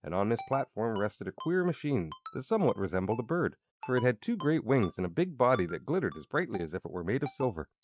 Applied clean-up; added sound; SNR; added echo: neural mask model RNNoise.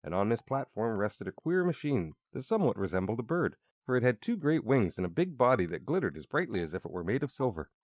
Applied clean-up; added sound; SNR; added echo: neural mask model DeepFilterNet 3.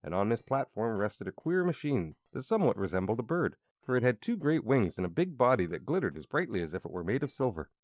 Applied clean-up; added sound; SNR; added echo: neural separator model SepFormer DNS4.